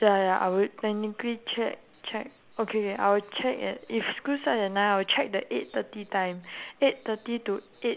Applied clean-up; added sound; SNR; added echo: none; none; none; none.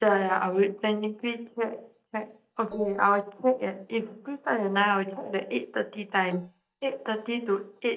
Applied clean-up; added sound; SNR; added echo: neural mask model DeepFilterNet 3.